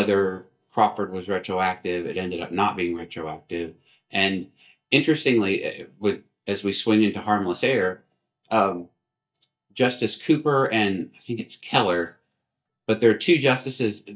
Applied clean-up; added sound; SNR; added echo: neural mask model DeepFilterNet 3.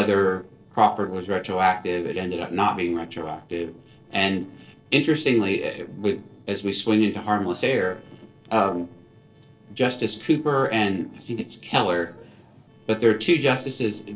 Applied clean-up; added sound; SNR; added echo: neural separator model SepFormer DNS4.